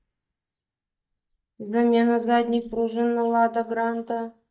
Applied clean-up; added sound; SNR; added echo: neural mask model DeepFilterNet 3.